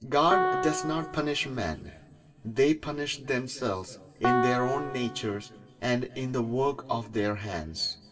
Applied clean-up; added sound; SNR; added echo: none; Piano; 3 dB; reverberation time 2.5 s.